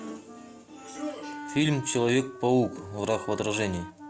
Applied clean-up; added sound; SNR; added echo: none; Wind instrument, woodwind instrument; 14 dB; none.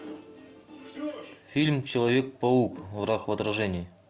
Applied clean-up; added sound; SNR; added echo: none; none; none; none.